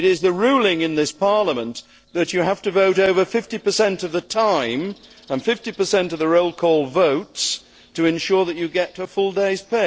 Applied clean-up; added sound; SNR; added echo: neural separator model SepFormer DNS4.